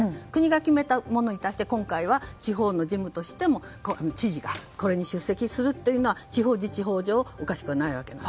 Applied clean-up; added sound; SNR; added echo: none; none; none; none.